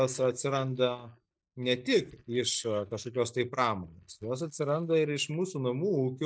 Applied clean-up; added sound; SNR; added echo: neural mask model DeepFilterNet 3.